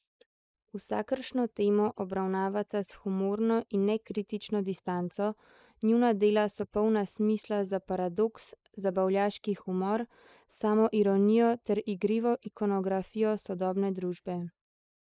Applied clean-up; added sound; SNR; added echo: neural mask model Resemble Enhance denoiser.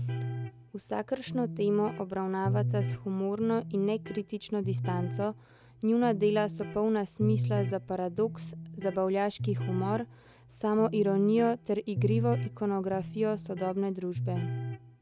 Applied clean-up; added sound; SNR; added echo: none; Electric guitar; 5 dB; none.